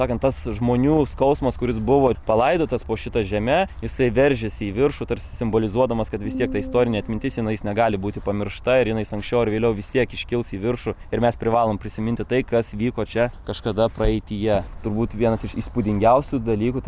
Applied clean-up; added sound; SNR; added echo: none; Piano; 13 dB; none.